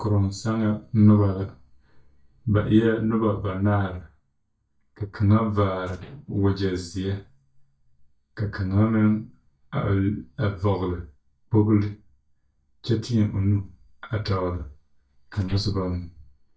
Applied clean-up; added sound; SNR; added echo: neural mask model DeepFilterNet 3.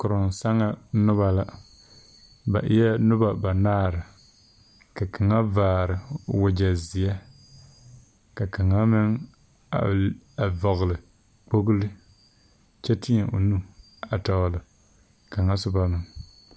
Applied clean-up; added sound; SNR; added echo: none; none; none; none.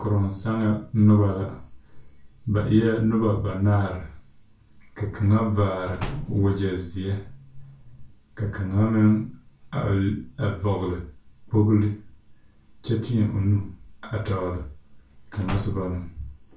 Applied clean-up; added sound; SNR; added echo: none; Slam; 10 dB; reverberation time 0.3 s.